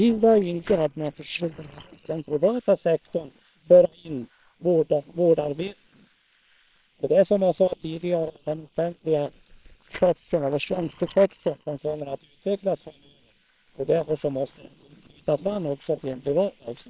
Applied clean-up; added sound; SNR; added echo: neural separator model SepFormer WHAM!.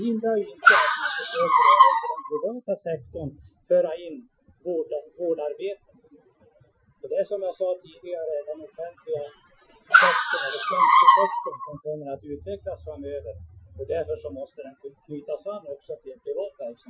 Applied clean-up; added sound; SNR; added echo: classical method Wiener filter.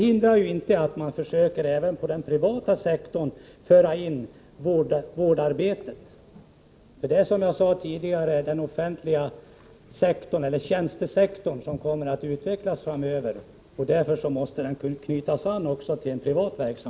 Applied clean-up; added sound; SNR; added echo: none; none; none; none.